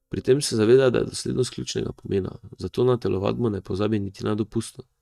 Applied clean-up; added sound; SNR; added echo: neural mask model DeepFilterNet 3.